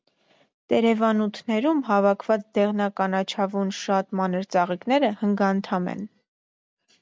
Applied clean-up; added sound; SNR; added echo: none; none; none; none.